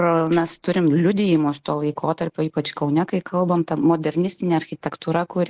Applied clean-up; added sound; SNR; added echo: neural mask model Resemble Enhance denoiser.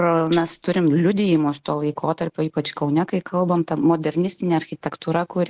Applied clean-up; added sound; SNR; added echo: none; Tambourine; 4 dB; none.